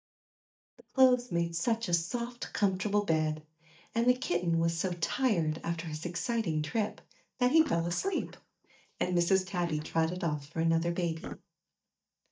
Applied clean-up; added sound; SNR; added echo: neural mask model DeepFilterNet 3.